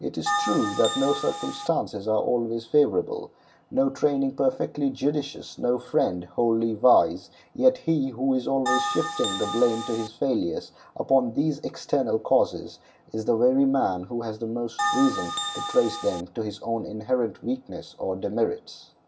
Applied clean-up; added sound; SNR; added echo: none; Bell; 4 dB; reverberation time 0.2 s.